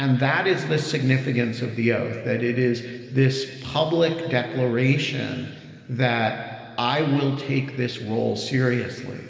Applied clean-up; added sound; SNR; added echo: none; none; none; reverberation time 2.1 s.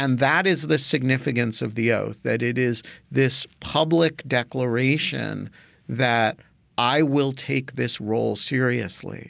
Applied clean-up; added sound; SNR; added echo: none; none; none; none.